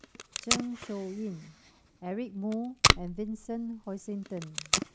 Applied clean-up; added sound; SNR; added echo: none; Packing tape, duct tape; -4 dB; none.